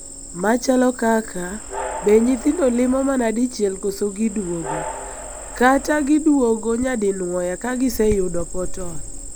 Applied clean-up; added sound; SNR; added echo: none; Train + Cricket; 10 dB; none.